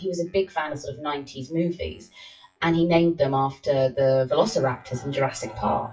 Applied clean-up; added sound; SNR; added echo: classical method WPE with log-MMSE.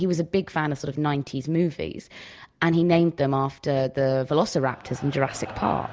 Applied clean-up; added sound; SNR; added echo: none; none; none; none.